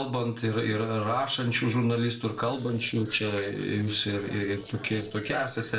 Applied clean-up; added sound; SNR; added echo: neural separator model SepFormer DNS4.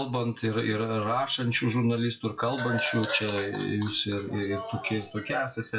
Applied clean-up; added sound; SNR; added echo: classical method WPE with log-MMSE.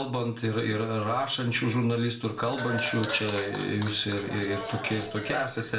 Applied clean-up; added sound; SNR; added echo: none; Applause / Clapping; 9 dB; reverberation time 0.4 s.